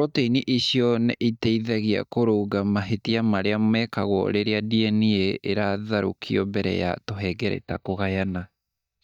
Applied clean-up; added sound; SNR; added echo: neural mask model DeepFilterNet 3.